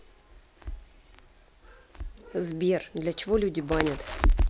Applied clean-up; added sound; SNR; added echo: none; Crackle; -1 dB; none.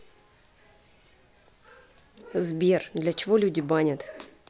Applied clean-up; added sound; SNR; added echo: none; none; none; none.